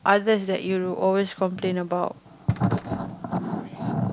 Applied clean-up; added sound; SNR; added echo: none; Cupboard open or close; 19 dB; none.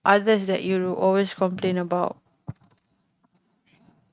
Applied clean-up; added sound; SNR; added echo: neural mask model RNNoise.